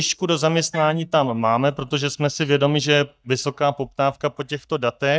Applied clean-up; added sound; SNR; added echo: neural mask model DeepFilterNet 3.